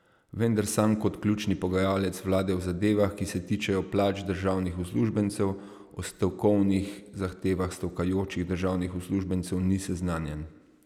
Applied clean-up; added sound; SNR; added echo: none; none; none; none.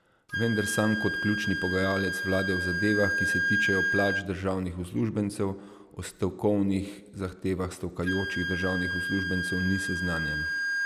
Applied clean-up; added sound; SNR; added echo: none; Wind instrument, woodwind instrument; 2 dB; none.